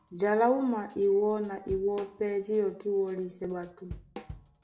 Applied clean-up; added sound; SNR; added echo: none; Drum / Drum kit; 19 dB; reverberation time 0.5 s.